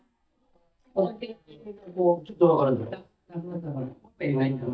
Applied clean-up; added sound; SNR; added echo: neural mask model DeepFilterNet 3.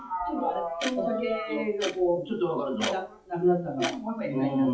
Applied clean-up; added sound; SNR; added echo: classical method WPE with log-MMSE.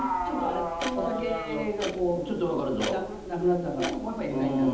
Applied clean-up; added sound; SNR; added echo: none; Clock; 13 dB; reverberation time 0.8 s.